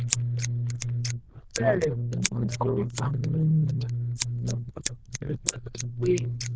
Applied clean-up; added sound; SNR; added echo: neural diffusion model UNIVERSE++.